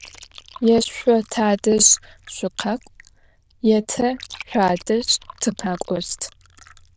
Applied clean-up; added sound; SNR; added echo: neural diffusion model UNIVERSE++.